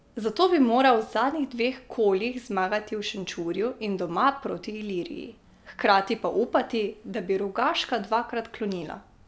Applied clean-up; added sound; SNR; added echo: none; none; none; none.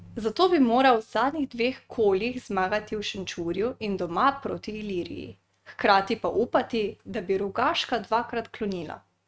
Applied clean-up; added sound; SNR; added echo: neural mask model RNNoise.